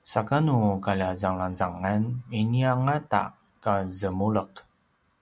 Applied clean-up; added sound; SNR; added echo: none; none; none; none.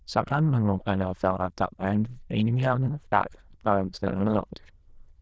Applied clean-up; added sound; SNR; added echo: neural diffusion model UNIVERSE++.